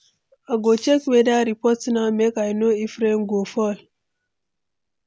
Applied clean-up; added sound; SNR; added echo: none; none; none; none.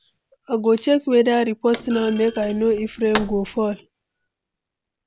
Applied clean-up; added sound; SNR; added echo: none; Thump, thud; 15 dB; none.